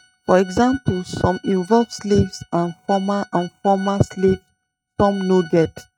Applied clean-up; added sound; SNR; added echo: neural mask model RNNoise.